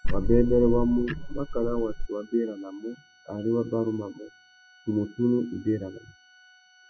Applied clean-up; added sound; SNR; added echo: classical method spectral subtraction.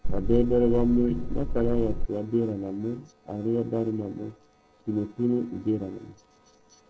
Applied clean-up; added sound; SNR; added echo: neural separator model SepFormer DNS4.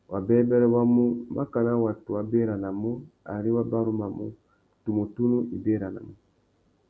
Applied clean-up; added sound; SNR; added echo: none; none; none; none.